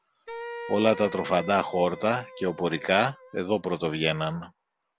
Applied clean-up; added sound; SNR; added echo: none; Wind instrument, woodwind instrument; 14 dB; none.